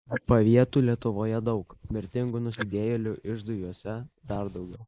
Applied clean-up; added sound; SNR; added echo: neural mask model Resemble Enhance denoiser.